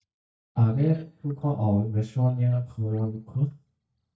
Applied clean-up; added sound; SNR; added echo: neural mask model DeepFilterNet 3.